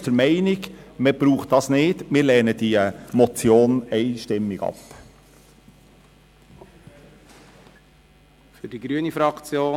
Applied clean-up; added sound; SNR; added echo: none; none; none; none.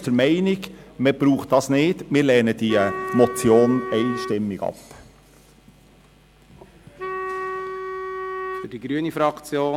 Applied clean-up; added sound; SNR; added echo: none; Wind instrument, woodwind instrument; 9 dB; none.